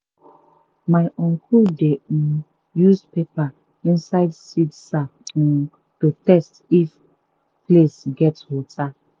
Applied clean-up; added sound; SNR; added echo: none; none; none; none.